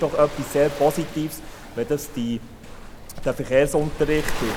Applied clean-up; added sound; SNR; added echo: none; Waves, surf; 8 dB; none.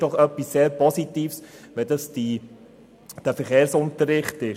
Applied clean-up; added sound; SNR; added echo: none; none; none; none.